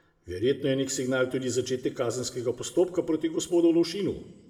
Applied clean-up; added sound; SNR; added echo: none; none; none; reverberation time 0.9 s.